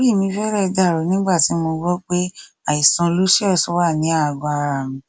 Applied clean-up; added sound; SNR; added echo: none; none; none; none.